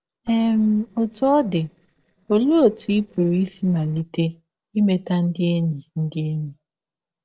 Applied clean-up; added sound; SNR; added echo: neural separator model SepFormer DNS4.